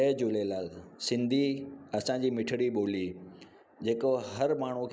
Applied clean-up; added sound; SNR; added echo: none; none; none; none.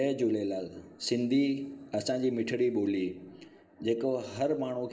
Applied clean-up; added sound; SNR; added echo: none; none; none; reverberation time 1.9 s.